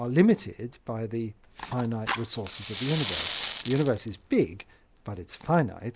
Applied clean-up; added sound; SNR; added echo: none; Fire; 8 dB; none.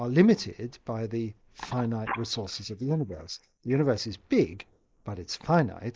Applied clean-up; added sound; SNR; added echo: neural mask model Resemble Enhance denoiser.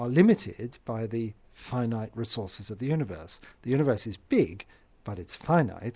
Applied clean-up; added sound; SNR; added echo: none; none; none; none.